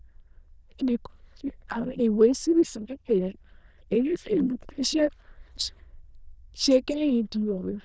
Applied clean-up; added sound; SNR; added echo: neural diffusion model UNIVERSE++.